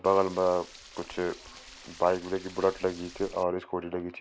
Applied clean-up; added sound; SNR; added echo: none; Stream; 19 dB; none.